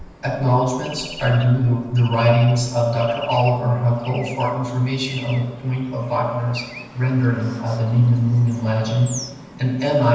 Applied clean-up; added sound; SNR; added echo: none; Traffic noise, roadway noise / Bird; 18 dB; reverberation time 1.1 s.